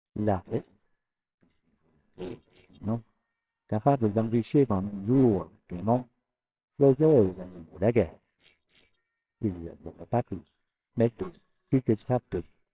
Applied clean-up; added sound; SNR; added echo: neural separator model SepFormer WHAMR!.